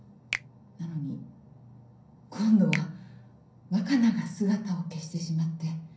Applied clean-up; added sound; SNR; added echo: none; Finger snapping; 14 dB; reverberation time 0.6 s.